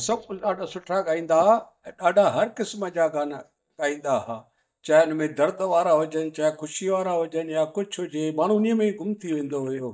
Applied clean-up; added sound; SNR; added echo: neural mask model DeepFilterNet 3.